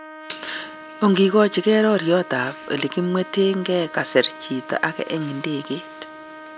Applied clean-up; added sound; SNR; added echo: none; Trumpet; 17 dB; none.